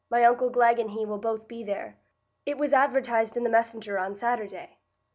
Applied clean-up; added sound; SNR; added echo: none; none; none; none.